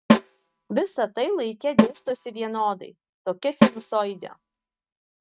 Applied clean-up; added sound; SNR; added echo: neural mask model RNNoise.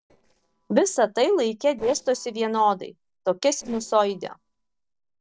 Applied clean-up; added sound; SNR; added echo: neural separator model SepFormer DNS4.